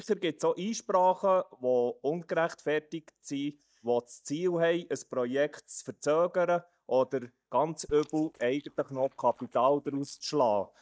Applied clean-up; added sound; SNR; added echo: neural mask model DeepFilterNet 3.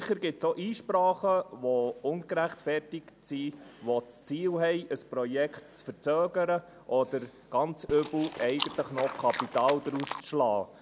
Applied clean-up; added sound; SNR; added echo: none; Chewing, mastication; 5 dB; none.